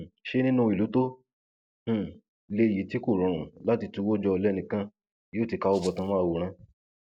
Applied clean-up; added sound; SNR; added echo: none; Rattle (instrument); 20 dB; none.